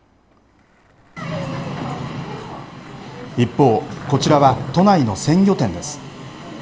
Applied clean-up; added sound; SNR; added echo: none; Skateboard; 15 dB; reverberation time 0.5 s.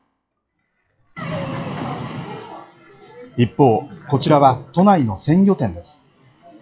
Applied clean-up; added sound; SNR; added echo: classical method WPE with log-MMSE.